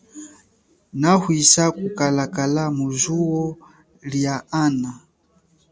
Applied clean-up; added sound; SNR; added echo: none; none; none; none.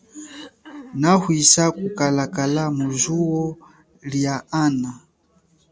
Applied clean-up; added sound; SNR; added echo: none; Cough; 20 dB; none.